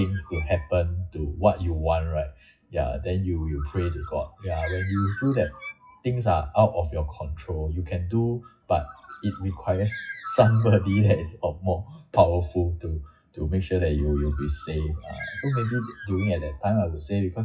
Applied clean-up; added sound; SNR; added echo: classical method WPE with log-MMSE.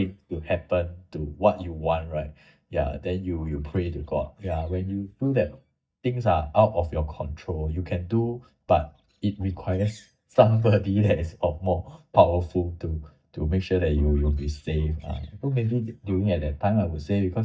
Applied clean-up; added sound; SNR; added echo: neural mask model DeepFilterNet 3.